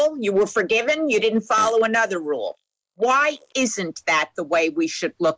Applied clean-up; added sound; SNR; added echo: neural mask model Resemble Enhance denoiser.